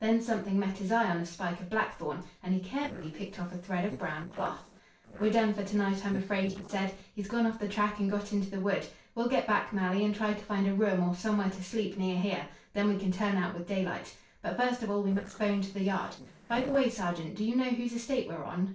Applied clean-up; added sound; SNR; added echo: neural separator model SepFormer DNS4.